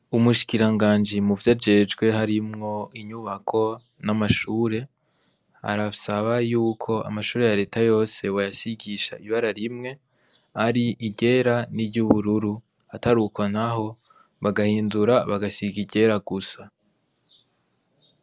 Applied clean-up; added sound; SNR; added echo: none; none; none; none.